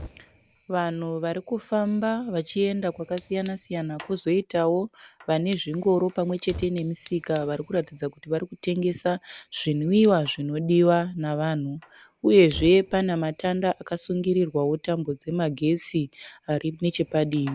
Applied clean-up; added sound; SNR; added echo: none; Fire; 20 dB; none.